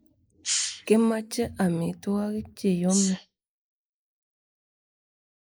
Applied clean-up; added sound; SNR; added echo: neural mask model Resemble Enhance denoiser.